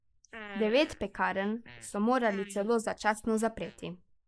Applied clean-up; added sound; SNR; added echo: neural mask model Resemble Enhance denoiser.